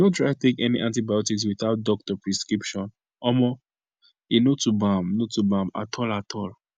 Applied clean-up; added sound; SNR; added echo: none; none; none; none.